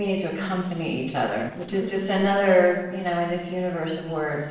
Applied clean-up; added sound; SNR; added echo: neural separator model SepFormer DNS4.